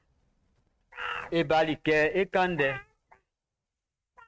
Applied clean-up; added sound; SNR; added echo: neural mask model RNNoise.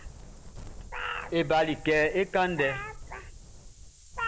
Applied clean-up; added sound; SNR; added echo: none; Wind; 14 dB; none.